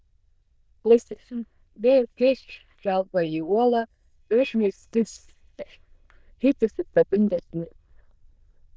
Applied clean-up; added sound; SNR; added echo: neural diffusion model UNIVERSE++.